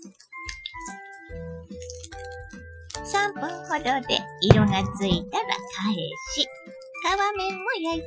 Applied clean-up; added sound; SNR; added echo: classical method Wiener filter.